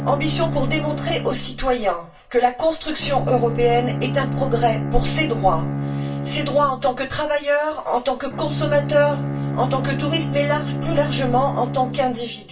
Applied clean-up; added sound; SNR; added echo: none; Bowed string instrument; 5 dB; reverberation time 0.2 s.